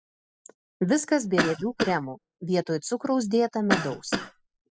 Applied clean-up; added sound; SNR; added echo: classical method spectral subtraction.